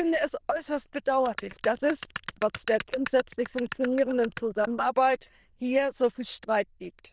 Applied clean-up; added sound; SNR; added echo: neural diffusion model UNIVERSE++.